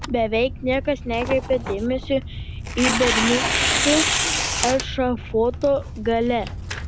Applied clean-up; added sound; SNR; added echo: none; Tearing; 2 dB; none.